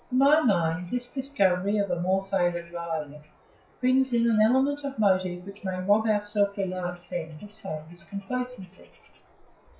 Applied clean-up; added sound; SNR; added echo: classical method WPE with log-MMSE.